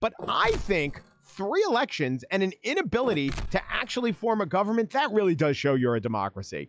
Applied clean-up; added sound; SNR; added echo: classical method log-MMSE.